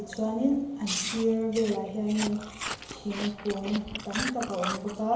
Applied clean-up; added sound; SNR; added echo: none; Chewing, mastication; 8 dB; reverberation time 0.8 s.